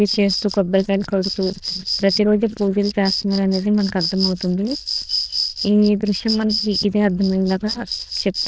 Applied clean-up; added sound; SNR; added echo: neural diffusion model UNIVERSE++.